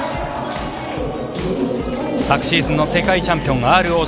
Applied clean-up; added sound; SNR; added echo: none; none; none; none.